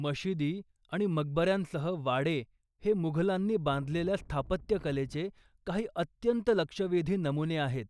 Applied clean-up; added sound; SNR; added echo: neural mask model DeepFilterNet 3.